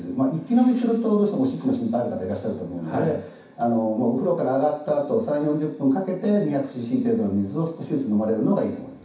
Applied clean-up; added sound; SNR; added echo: none; none; none; reverberation time 0.6 s.